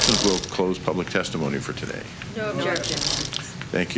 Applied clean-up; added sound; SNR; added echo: none; Bicycle; 4 dB; none.